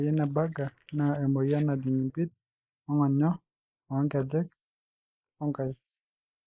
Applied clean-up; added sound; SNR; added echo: neural mask model Resemble Enhance denoiser.